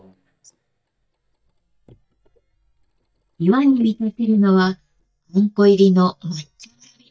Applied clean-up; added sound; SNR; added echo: neural mask model DeepFilterNet 3.